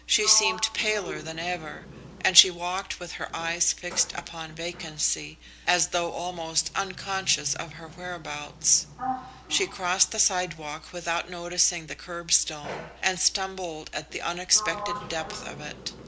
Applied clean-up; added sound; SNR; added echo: none; Sliding door; 13 dB; none.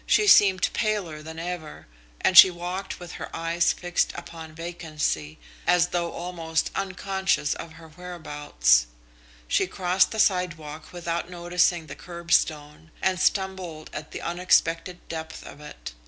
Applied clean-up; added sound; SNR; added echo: none; none; none; none.